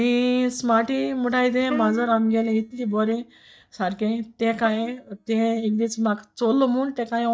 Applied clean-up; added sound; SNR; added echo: neural mask model DeepFilterNet 3.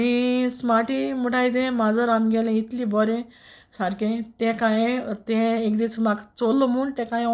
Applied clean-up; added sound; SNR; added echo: none; none; none; none.